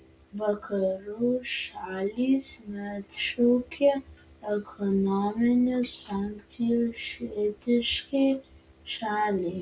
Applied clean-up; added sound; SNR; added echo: none; none; none; none.